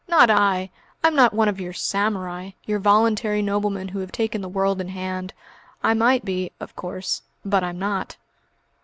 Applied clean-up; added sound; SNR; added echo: none; none; none; none.